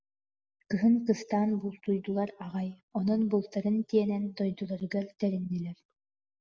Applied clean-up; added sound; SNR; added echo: none; none; none; none.